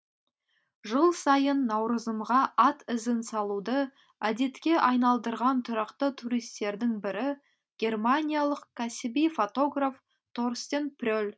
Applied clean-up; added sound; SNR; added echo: none; none; none; none.